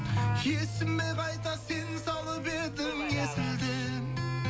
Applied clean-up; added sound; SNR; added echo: none; Subway, metro, underground + Wind instrument, woodwind instrument; 14 dB; none.